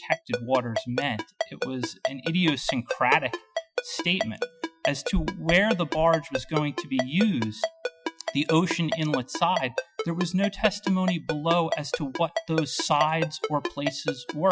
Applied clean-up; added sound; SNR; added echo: classical method Wiener filter.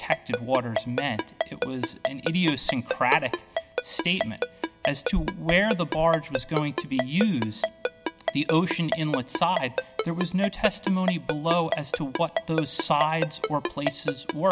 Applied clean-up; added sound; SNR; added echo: none; Ringtone; 4 dB; none.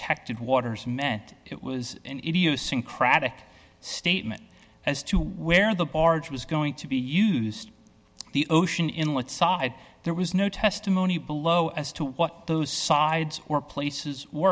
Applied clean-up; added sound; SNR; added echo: none; none; none; none.